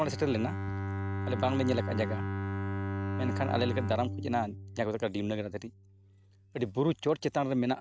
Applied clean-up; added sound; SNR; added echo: none; Bowed string instrument; 3 dB; none.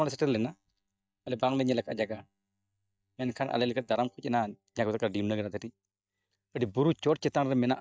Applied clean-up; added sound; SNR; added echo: neural mask model DeepFilterNet 3.